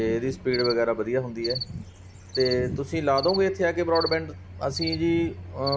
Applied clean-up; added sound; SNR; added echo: none; Cricket; 11 dB; none.